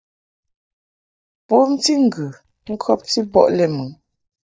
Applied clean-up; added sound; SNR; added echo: neural mask model DeepFilterNet 3.